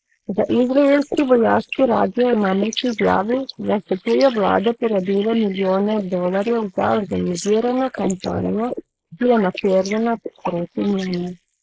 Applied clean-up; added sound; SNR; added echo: neural mask model Resemble Enhance denoiser.